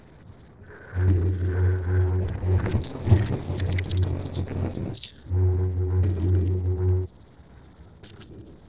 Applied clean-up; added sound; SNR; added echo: neural separator model SepFormer DNS4.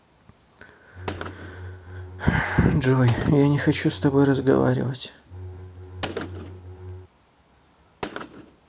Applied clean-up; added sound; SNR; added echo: none; Gunshot, gunfire + Bowed string instrument; 13 dB; none.